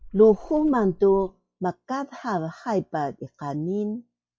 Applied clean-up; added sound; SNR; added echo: classical method log-MMSE.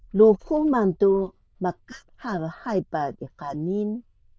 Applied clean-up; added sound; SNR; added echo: neural diffusion model UNIVERSE++.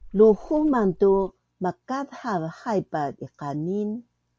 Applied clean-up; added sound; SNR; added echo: none; Water / Splash, splatter; 18 dB; none.